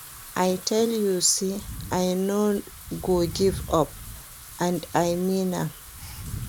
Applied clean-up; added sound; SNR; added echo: none; Wind / Rain; 13 dB; none.